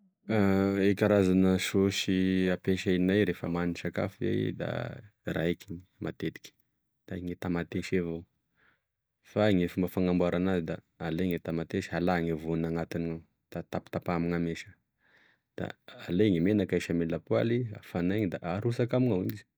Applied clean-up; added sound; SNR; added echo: none; none; none; none.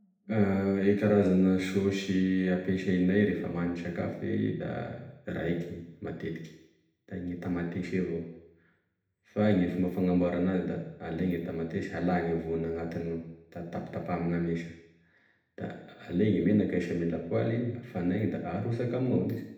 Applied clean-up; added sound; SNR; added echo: none; none; none; reverberation time 0.8 s.